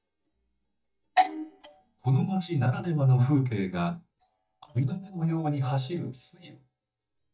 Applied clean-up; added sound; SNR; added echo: neural mask model DeepFilterNet 3.